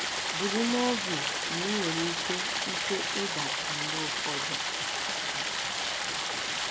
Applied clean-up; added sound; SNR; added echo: none; Stream; -4 dB; none.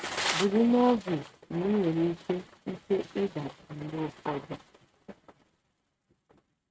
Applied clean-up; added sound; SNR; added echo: neural mask model RNNoise.